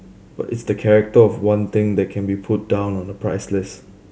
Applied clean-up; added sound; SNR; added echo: none; none; none; none.